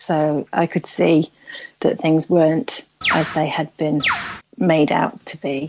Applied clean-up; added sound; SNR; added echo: none; Bird; 2 dB; none.